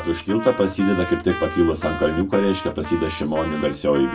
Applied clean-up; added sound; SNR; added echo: none; Trumpet; 12 dB; reverberation time 0.2 s.